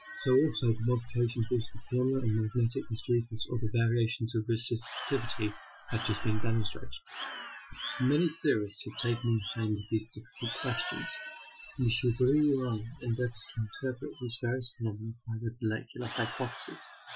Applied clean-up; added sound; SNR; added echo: classical method Wiener filter.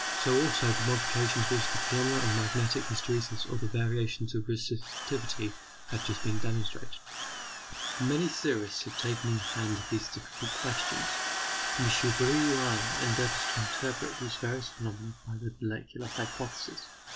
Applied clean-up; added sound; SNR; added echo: none; Drill; 4 dB; none.